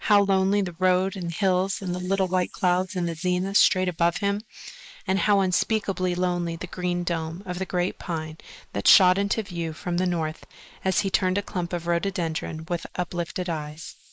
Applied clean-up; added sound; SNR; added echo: neural mask model Resemble Enhance denoiser.